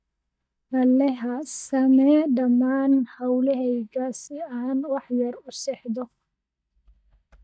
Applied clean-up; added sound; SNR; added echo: neural mask model DeepFilterNet 3.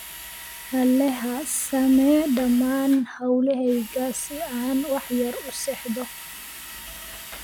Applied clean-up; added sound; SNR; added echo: none; Drill; 15 dB; none.